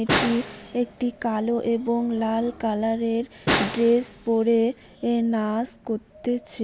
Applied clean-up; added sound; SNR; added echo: none; Snare drum; 8 dB; none.